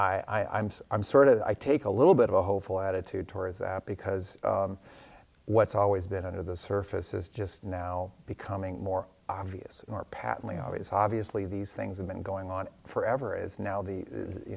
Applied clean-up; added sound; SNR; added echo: none; none; none; none.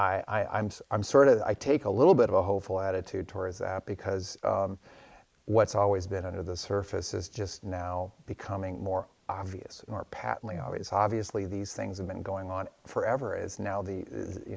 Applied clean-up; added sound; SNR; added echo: neural mask model Resemble Enhance denoiser.